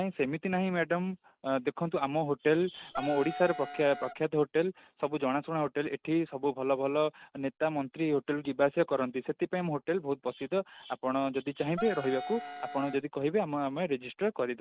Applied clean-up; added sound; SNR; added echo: none; Wind instrument, woodwind instrument; 9 dB; none.